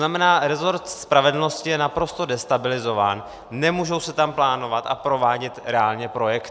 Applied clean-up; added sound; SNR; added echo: none; none; none; none.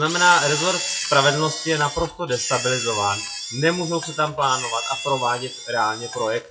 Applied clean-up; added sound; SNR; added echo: classical method WPE with log-MMSE.